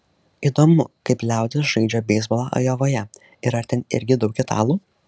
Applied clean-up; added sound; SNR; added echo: none; none; none; none.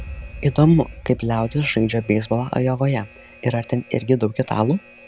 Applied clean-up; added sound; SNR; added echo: none; Alarm; 18 dB; none.